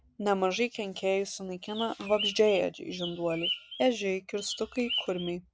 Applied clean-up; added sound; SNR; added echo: none; Bird; 7 dB; none.